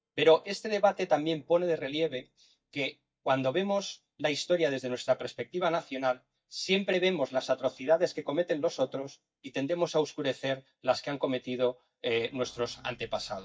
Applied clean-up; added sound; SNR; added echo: neural mask model DeepFilterNet 3.